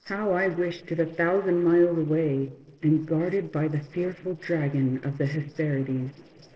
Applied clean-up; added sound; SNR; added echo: neural separator model SepFormer DNS4.